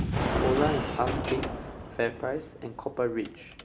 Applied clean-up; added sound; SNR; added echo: none; Gunshot, gunfire; 1 dB; none.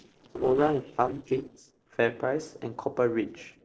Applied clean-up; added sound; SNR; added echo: neural separator model SepFormer DNS4.